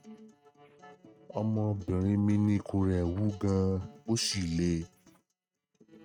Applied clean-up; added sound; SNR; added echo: neural mask model RNNoise.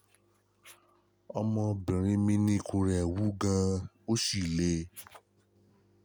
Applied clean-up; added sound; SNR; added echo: none; none; none; none.